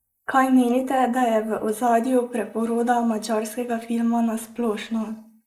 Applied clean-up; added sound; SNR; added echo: neural mask model Resemble Enhance denoiser.